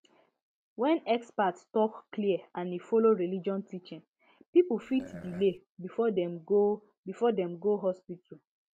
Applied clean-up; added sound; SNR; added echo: none; Burping, eructation; 18 dB; none.